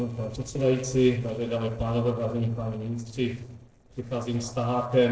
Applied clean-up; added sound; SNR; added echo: neural separator model SepFormer DNS4.